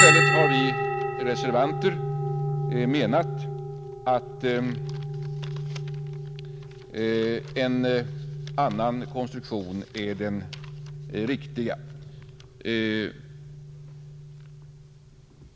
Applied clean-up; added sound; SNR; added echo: none; Bell; 0 dB; none.